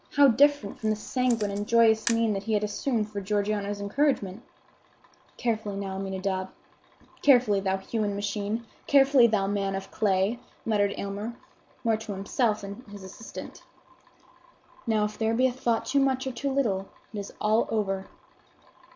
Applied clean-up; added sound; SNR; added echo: none; Camera; 15 dB; none.